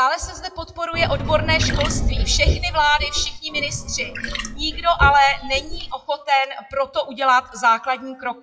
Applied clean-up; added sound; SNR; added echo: classical method WPE with log-MMSE.